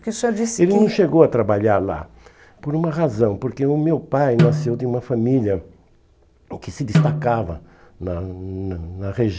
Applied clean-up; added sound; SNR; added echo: none; Snare drum; 4 dB; none.